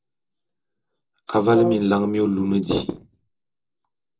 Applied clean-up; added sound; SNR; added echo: neural separator model SepFormer DNS4.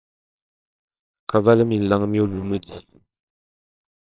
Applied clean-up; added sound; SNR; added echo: neural separator model SepFormer WHAMR!.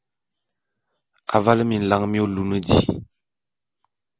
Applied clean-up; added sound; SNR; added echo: none; none; none; none.